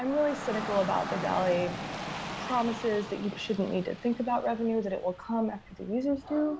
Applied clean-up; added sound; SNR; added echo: none; Rain / Dog; 9 dB; none.